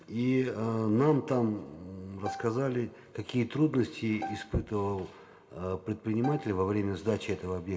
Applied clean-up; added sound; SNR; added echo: none; Bowed string instrument; 13 dB; reverberation time 0.2 s.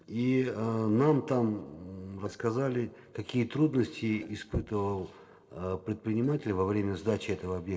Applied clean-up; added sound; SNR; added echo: neural separator model SepFormer DNS4.